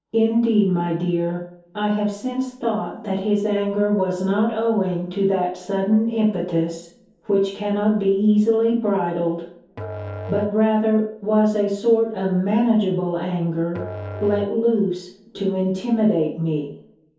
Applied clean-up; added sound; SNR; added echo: none; Musical instrument; 15 dB; reverberation time 0.6 s.